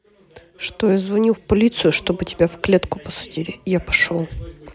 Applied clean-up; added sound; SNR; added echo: none; none; none; none.